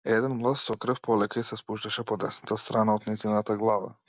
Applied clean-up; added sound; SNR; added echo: none; none; none; none.